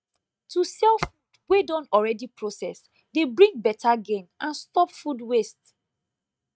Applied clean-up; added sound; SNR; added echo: neural mask model RNNoise.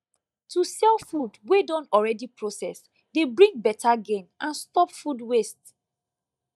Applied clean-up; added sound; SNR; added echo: neural mask model DeepFilterNet 3.